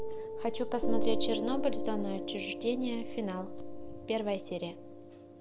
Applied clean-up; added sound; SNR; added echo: none; Piano; -3 dB; none.